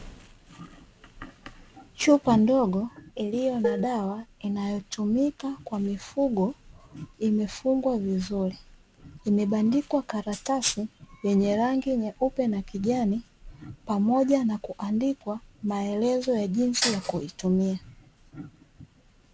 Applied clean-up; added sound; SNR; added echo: none; Dishes, pots, and pans; 5 dB; none.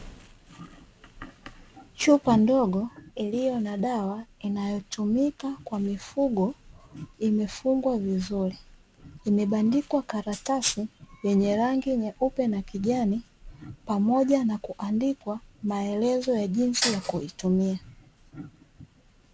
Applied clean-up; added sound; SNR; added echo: none; none; none; none.